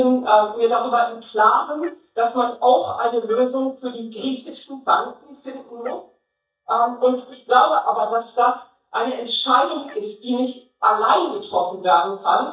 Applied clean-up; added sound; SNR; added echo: neural mask model DeepFilterNet 3.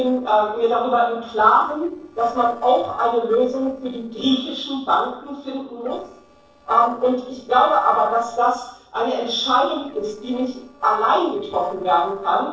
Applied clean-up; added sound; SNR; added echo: neural separator model SepFormer DNS4.